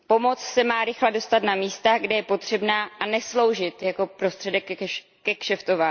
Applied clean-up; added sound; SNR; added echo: none; none; none; none.